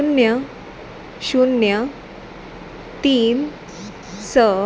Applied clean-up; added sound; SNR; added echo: none; none; none; none.